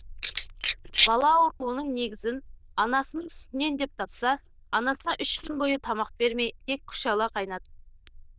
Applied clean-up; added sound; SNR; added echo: neural diffusion model UNIVERSE++.